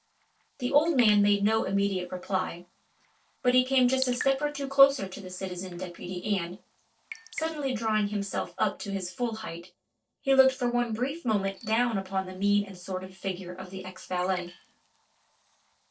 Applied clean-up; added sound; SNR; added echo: neural separator model SepFormer DNS4.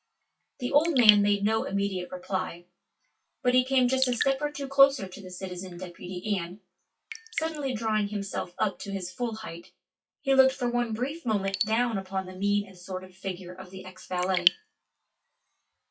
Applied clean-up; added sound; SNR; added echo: classical method WPE with log-MMSE.